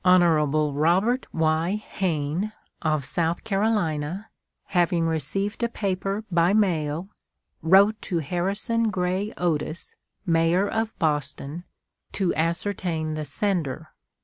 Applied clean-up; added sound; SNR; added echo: none; none; none; none.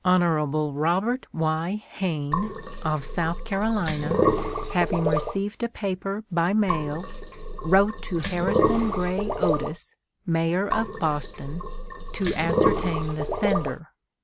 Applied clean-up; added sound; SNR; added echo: none; Sink (filling or washing); 1 dB; none.